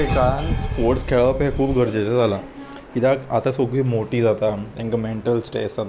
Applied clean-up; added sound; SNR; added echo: none; none; none; none.